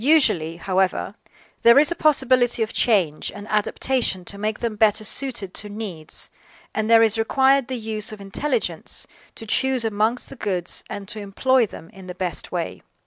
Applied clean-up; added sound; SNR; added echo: none; none; none; none.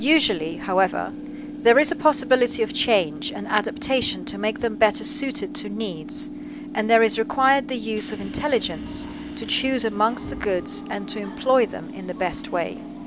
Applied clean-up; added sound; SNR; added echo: none; Subway, metro, underground / Train; 11 dB; none.